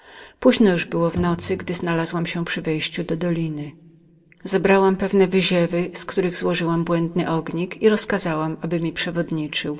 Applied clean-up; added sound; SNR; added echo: none; Bowed string instrument; 15 dB; reverberation time 0.3 s.